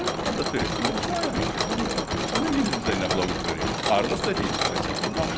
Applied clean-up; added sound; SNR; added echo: none; Mechanisms; -2 dB; none.